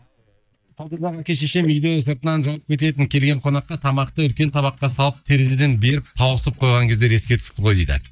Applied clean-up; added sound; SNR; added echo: neural mask model DeepFilterNet 3.